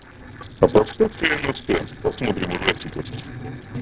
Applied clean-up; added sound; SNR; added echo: neural separator model SepFormer DNS4.